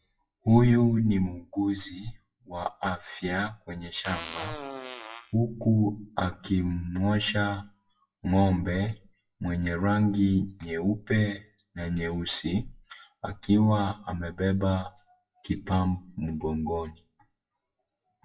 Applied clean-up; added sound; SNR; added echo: classical method WPE with log-MMSE.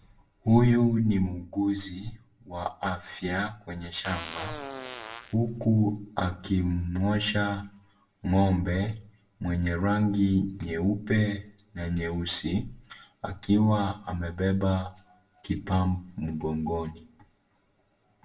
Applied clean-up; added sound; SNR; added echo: none; Fart; 12 dB; reverberation time 0.2 s.